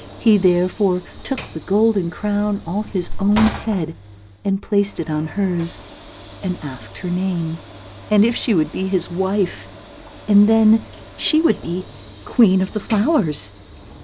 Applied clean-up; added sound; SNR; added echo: none; Sliding door / Train; 16 dB; none.